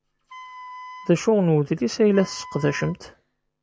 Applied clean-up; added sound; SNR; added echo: none; Wind instrument, woodwind instrument; 19 dB; none.